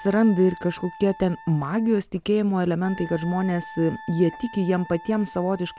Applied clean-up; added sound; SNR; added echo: none; Wind instrument, woodwind instrument; 18 dB; none.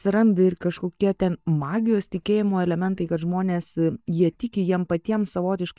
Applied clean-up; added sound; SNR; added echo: neural mask model DeepFilterNet 3.